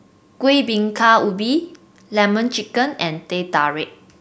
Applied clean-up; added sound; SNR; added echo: none; none; none; none.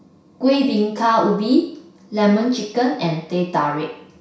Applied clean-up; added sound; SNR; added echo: none; none; none; reverberation time 0.6 s.